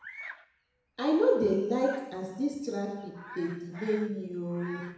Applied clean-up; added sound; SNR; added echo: none; Bird vocalization, bird call, bird song; 18 dB; reverberation time 1.0 s.